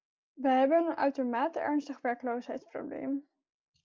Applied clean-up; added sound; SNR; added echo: none; none; none; none.